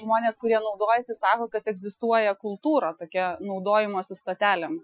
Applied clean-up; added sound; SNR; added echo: classical method Wiener filter.